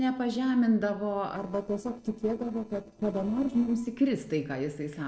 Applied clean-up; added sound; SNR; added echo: neural separator model SepFormer DNS4.